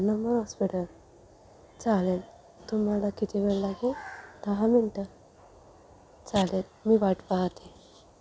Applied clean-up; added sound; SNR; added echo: none; none; none; none.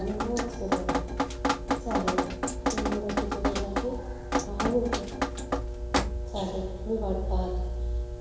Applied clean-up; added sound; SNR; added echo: none; Drip; -4 dB; reverberation time 1.0 s.